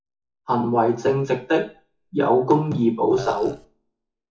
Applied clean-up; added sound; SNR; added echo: classical method WPE with log-MMSE.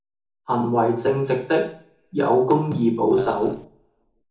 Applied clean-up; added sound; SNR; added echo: none; Burping, eructation; 14 dB; reverberation time 0.8 s.